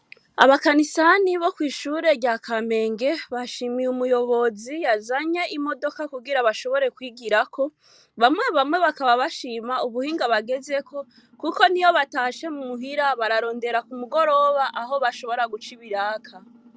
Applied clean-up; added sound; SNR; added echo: none; none; none; none.